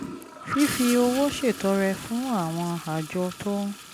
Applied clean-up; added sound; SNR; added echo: none; Toilet flush / Gurgling; 11 dB; none.